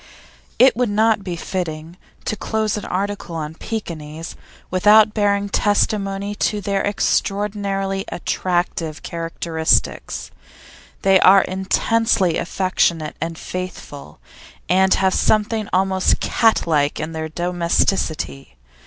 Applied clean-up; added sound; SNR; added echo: none; none; none; none.